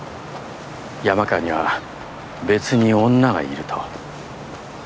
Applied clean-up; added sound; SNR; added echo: none; none; none; none.